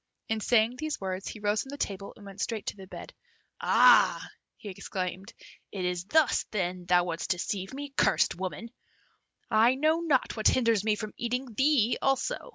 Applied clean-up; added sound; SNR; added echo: none; none; none; none.